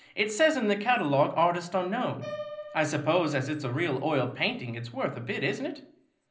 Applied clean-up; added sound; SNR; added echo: none; Piano; 19 dB; reverberation time 0.5 s.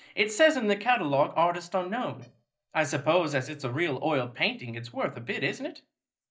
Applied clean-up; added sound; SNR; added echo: neural mask model DeepFilterNet 3.